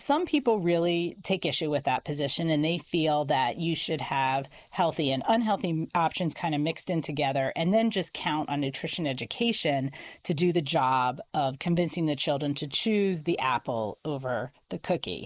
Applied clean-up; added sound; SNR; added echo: neural mask model Resemble Enhance denoiser.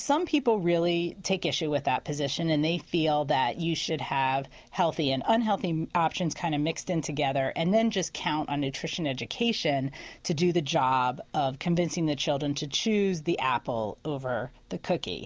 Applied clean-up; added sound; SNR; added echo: none; none; none; none.